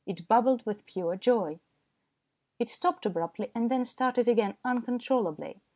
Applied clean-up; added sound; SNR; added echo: none; none; none; none.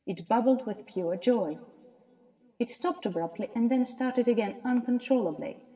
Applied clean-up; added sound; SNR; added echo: none; none; none; reverberation time 1.7 s.